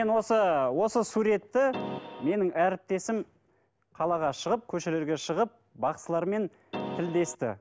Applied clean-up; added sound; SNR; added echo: none; Keyboard (musical); 8 dB; none.